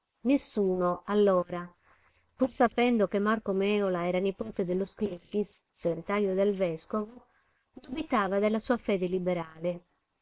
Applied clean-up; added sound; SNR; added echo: neural separator model SepFormer WHAM!.